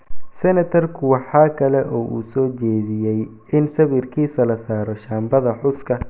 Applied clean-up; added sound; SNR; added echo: none; none; none; none.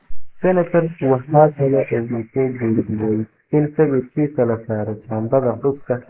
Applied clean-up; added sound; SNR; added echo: neural mask model Resemble Enhance denoiser.